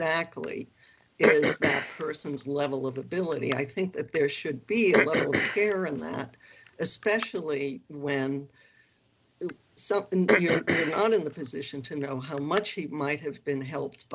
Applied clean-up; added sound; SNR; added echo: none; Cough; 2 dB; none.